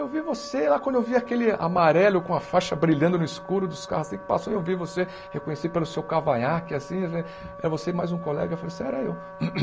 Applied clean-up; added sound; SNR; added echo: none; Wind instrument, woodwind instrument; 16 dB; none.